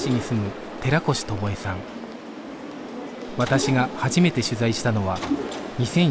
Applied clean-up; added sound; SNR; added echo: none; Mechanisms; 11 dB; none.